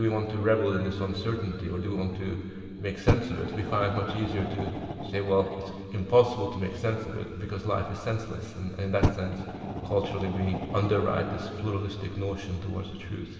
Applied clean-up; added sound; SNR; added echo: none; Fire; 8 dB; reverberation time 2.9 s.